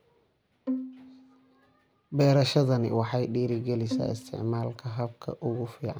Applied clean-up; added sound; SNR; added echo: none; Bowed string instrument; 9 dB; none.